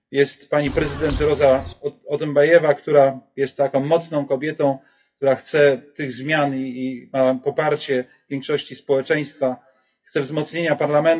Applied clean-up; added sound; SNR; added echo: classical method WPE with log-MMSE.